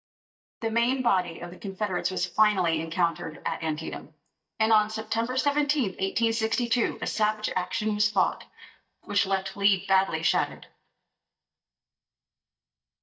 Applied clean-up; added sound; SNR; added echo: neural mask model DeepFilterNet 3.